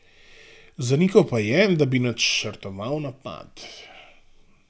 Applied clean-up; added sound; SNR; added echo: none; none; none; none.